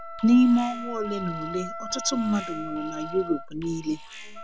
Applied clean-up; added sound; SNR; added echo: none; Wind instrument, woodwind instrument + Alarm; 11 dB; none.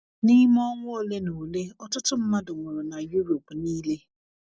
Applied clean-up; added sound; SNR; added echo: none; none; none; none.